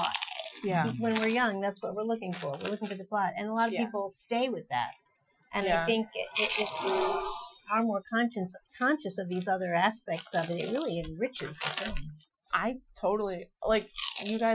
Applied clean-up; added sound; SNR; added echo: classical method Wiener filter.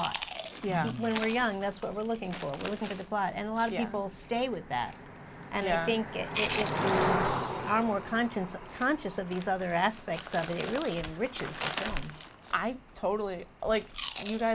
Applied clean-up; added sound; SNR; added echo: none; Chewing, mastication + Cricket; 6 dB; none.